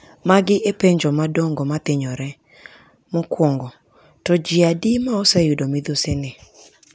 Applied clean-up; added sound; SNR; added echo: none; none; none; none.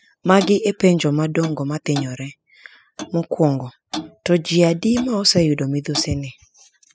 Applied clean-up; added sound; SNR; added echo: classical method spectral subtraction.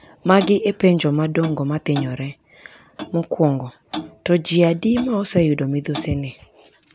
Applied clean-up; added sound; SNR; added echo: none; Clock; 16 dB; none.